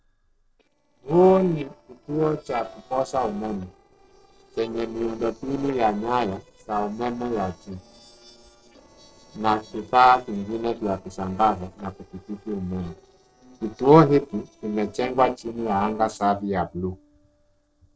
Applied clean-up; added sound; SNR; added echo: neural separator model SepFormer DNS4.